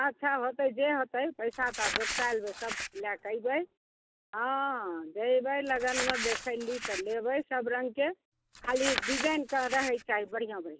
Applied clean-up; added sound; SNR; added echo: none; Crumpling, crinkling; 5 dB; none.